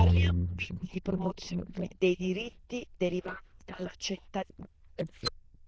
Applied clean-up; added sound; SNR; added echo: neural diffusion model UNIVERSE++.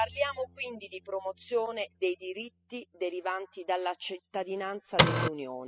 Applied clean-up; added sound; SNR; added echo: classical method spectral subtraction.